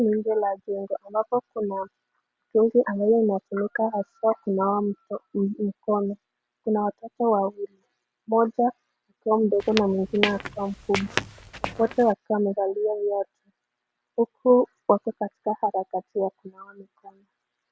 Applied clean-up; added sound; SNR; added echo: none; Squeak / Walk, footsteps; 7 dB; none.